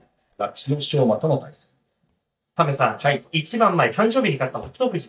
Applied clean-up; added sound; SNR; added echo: neural mask model DeepFilterNet 3.